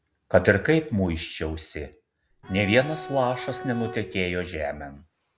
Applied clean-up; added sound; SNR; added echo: none; Bowed string instrument; 12 dB; none.